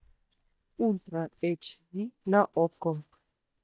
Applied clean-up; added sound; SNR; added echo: neural mask model DeepFilterNet 3.